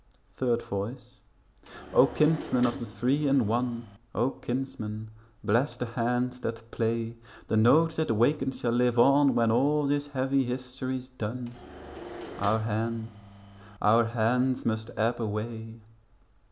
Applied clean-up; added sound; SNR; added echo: none; Engine / Mechanisms; 15 dB; none.